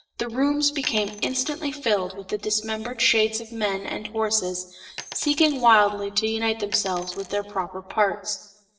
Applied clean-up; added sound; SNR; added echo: neural separator model SepFormer DNS4.